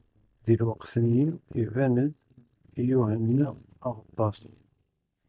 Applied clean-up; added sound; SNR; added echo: neural mask model DeepFilterNet 3.